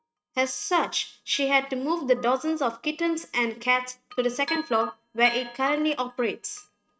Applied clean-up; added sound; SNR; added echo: neural mask model RNNoise.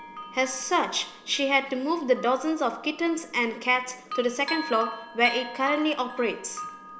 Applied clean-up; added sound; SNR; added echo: none; Bell; 13 dB; none.